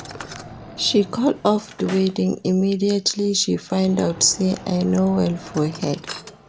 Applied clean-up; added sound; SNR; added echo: none; Wild animals + Drawer open or close; 17 dB; none.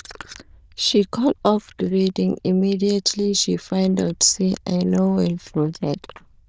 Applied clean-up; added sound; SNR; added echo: neural diffusion model UNIVERSE++.